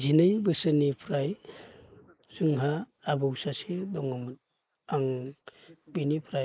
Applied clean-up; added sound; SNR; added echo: neural mask model Resemble Enhance denoiser.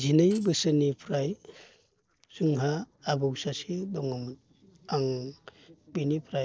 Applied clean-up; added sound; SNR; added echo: neural separator model SepFormer DNS4.